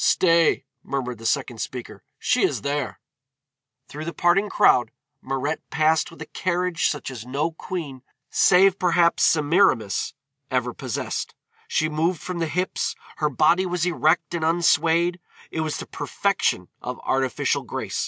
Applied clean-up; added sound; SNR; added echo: none; none; none; none.